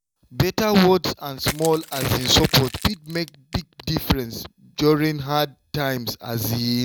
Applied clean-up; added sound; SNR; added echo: none; Crushing; 15 dB; none.